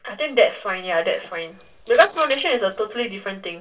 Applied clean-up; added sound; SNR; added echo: neural separator model SepFormer DNS4.